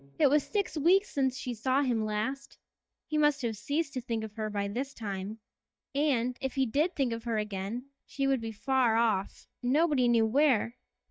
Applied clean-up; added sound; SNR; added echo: neural mask model DeepFilterNet 3.